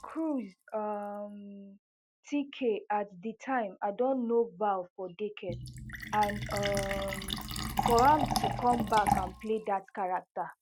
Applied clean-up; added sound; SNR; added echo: none; Fill (with liquid); 6 dB; none.